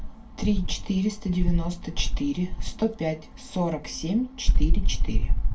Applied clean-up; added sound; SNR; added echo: none; Insect; -4 dB; reverberation time 0.2 s.